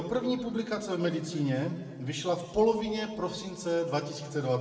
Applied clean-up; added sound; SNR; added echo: none; none; none; reverberation time 1.9 s.